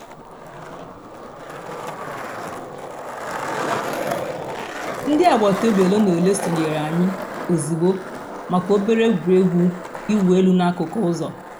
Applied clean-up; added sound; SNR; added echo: none; Skateboard; 9 dB; none.